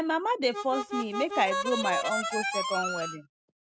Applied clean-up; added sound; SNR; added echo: none; Harmonica; 2 dB; none.